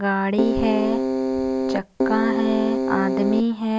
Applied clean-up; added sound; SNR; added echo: none; Keyboard (musical); -1 dB; none.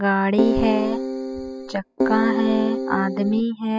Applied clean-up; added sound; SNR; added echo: classical method spectral subtraction.